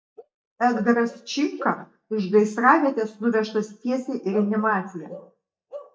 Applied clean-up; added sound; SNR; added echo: neural mask model DeepFilterNet 3.